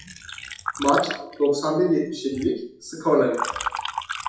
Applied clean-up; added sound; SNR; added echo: classical method WPE with log-MMSE.